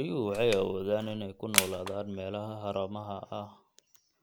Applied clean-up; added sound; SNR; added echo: none; Crushing; 2 dB; none.